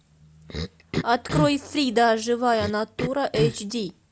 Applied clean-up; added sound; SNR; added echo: none; Cough; 7 dB; none.